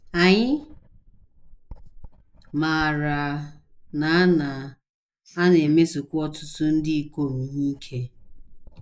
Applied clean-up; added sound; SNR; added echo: neural mask model Resemble Enhance denoiser.